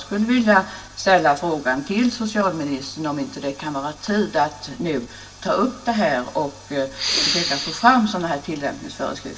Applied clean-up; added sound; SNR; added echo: none; Respiratory sounds; 2 dB; reverberation time 0.2 s.